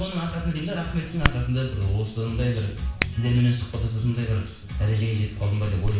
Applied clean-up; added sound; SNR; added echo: none; Hands; 9 dB; reverberation time 0.7 s.